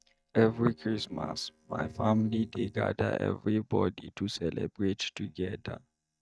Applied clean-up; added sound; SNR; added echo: neural mask model DeepFilterNet 3.